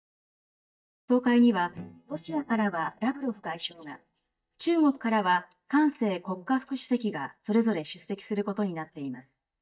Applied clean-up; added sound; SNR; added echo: neural mask model DeepFilterNet 3.